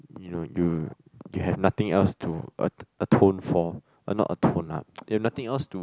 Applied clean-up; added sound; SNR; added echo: none; none; none; none.